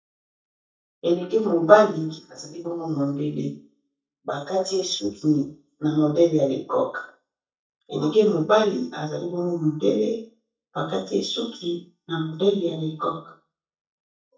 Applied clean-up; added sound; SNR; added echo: neural mask model DeepFilterNet 3.